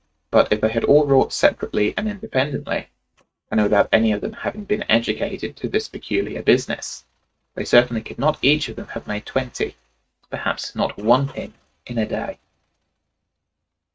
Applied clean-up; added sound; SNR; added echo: neural mask model RNNoise.